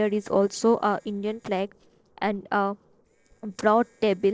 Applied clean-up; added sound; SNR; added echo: neural separator model SepFormer DNS4.